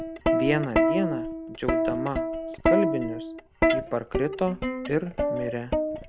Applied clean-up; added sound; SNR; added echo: none; Plucked string instrument; -4 dB; none.